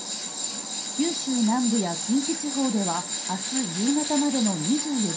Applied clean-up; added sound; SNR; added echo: none; Tools; 4 dB; reverberation time 0.3 s.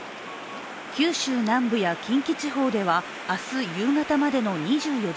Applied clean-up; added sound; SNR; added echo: none; none; none; none.